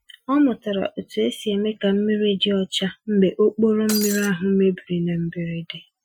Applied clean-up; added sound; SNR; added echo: classical method Wiener filter.